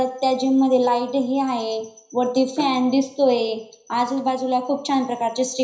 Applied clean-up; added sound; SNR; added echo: none; Bowed string instrument; 18 dB; reverberation time 0.5 s.